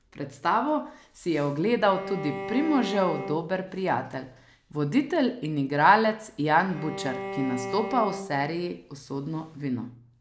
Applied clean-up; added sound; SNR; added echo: none; Bowed string instrument; 10 dB; none.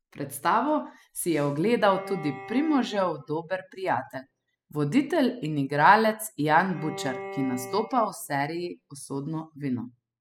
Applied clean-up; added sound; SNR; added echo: classical method spectral subtraction.